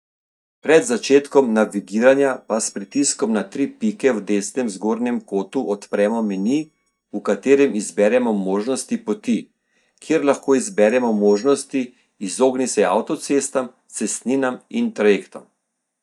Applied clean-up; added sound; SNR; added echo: neural mask model DeepFilterNet 3.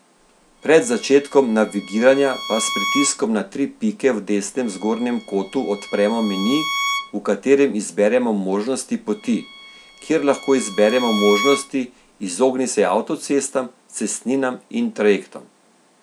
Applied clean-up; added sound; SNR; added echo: none; Bowed string instrument; 10 dB; none.